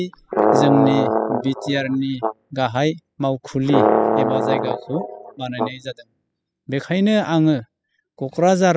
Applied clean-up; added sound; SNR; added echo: classical method spectral subtraction.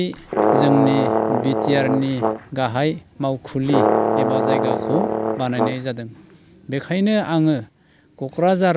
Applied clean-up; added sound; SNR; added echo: none; Brass instrument; -1 dB; none.